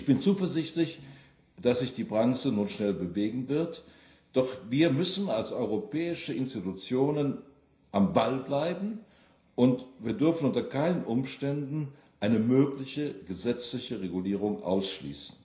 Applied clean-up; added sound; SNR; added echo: none; none; none; reverberation time 0.5 s.